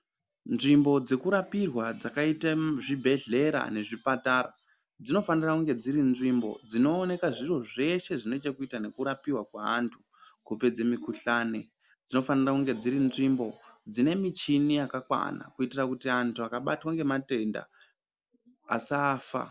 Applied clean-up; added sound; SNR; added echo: none; none; none; none.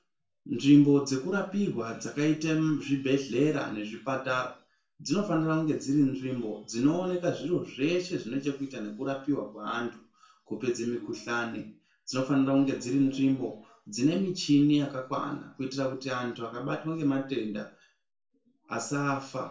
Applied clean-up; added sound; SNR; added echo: none; none; none; reverberation time 0.3 s.